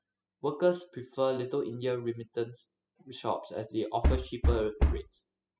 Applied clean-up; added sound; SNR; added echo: classical method spectral subtraction.